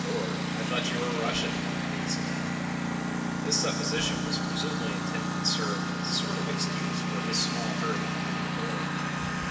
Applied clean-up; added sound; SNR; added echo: none; Engine; -4 dB; reverberation time 2.6 s.